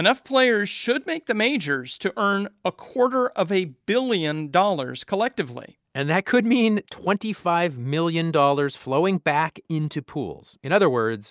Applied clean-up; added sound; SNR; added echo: none; none; none; none.